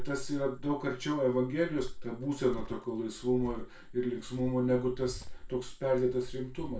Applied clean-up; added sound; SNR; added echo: none; Cricket; 9 dB; reverberation time 0.3 s.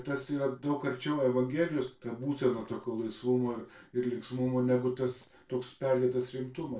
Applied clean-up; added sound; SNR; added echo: neural separator model SepFormer DNS4.